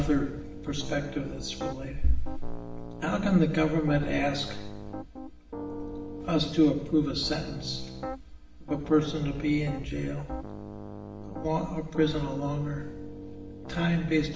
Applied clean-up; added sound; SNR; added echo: none; Piano; 11 dB; reverberation time 0.8 s.